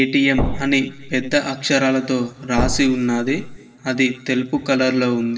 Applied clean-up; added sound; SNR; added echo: none; Thump, thud; 5 dB; reverberation time 1.7 s.